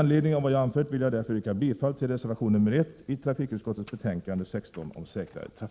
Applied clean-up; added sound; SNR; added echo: none; none; none; none.